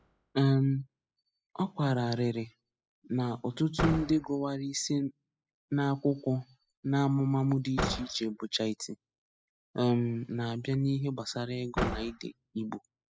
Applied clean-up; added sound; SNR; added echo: classical method spectral subtraction.